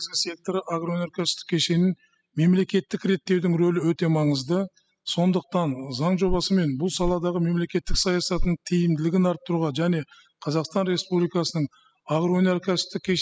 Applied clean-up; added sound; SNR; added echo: classical method spectral subtraction.